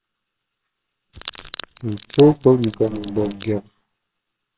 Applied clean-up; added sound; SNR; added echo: neural separator model SepFormer WHAMR!.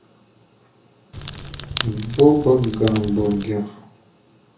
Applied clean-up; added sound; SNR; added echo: none; Crackle; 10 dB; reverberation time 0.8 s.